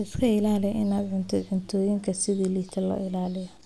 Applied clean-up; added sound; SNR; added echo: none; none; none; none.